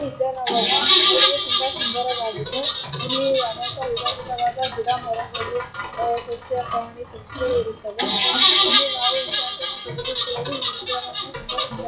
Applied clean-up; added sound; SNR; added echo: classical method log-MMSE.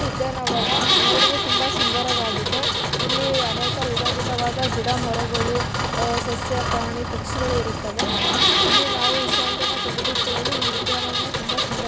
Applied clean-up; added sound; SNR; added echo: none; Engine; -4 dB; none.